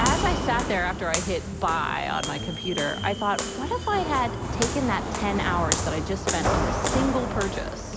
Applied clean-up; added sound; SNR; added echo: none; Walk, footsteps; 2 dB; none.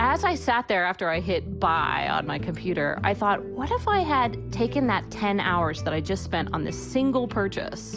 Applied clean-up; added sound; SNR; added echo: none; none; none; none.